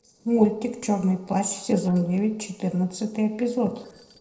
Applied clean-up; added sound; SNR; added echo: neural separator model SepFormer DNS4.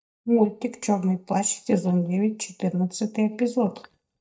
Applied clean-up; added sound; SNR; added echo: neural mask model DeepFilterNet 3.